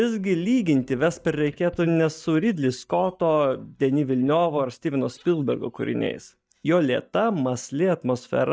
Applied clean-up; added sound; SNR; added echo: neural mask model DeepFilterNet 3.